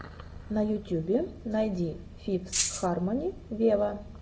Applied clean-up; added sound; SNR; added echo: none; Rattle (instrument); -1 dB; reverberation time 1.0 s.